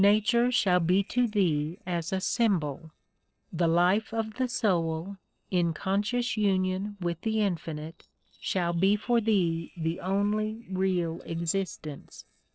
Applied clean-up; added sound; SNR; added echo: neural separator model SepFormer DNS4.